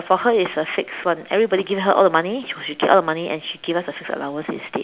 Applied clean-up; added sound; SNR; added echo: none; none; none; none.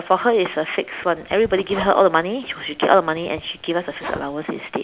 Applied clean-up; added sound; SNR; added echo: none; Zipper (clothing); 18 dB; none.